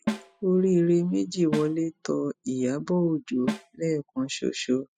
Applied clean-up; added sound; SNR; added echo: classical method spectral subtraction.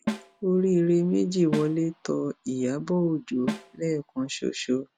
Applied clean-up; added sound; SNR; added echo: none; Snare drum; 11 dB; none.